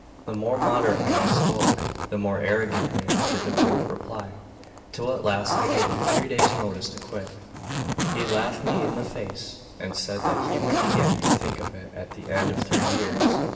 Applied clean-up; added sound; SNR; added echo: none; Zipper (clothing); -3 dB; reverberation time 2.3 s.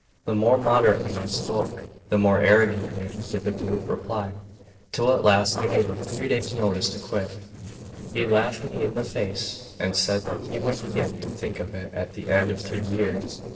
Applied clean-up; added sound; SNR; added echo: neural separator model SepFormer DNS4.